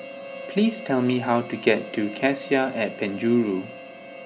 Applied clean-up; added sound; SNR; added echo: none; Harmonica; 14 dB; none.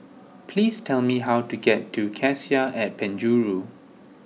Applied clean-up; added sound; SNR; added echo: none; none; none; none.